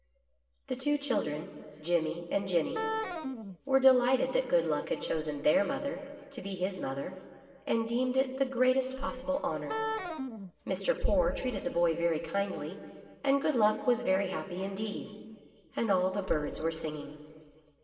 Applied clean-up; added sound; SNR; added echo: none; Wind instrument, woodwind instrument; 5 dB; reverberation time 2.0 s.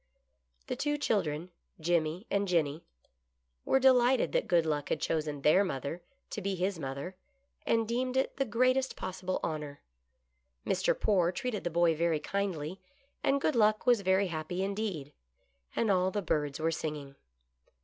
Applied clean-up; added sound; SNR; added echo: none; none; none; none.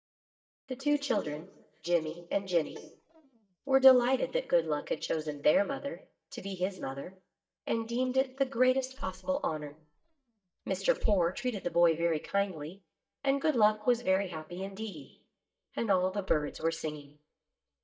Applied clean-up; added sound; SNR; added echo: neural mask model DeepFilterNet 3.